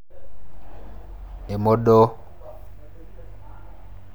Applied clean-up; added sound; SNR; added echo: none; none; none; none.